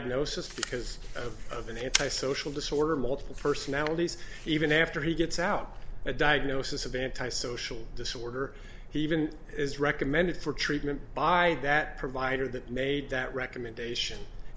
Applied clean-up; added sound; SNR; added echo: none; none; none; none.